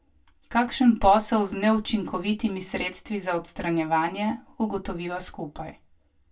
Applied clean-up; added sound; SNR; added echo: none; none; none; reverberation time 0.2 s.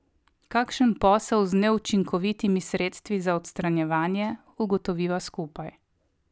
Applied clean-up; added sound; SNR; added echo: none; none; none; none.